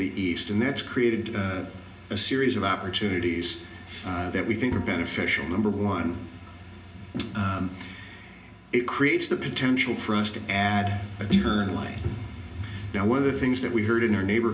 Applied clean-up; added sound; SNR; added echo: none; Bowed string instrument; 14 dB; reverberation time 0.4 s.